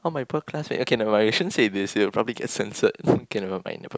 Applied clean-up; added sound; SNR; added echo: none; none; none; none.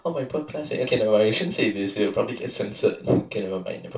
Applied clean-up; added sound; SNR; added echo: none; none; none; reverberation time 0.2 s.